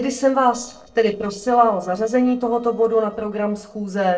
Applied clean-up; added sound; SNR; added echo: neural separator model SepFormer DNS4.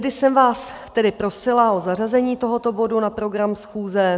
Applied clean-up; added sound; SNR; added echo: none; none; none; none.